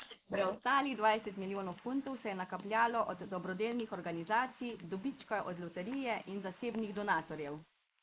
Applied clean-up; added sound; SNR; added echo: neural mask model Resemble Enhance denoiser.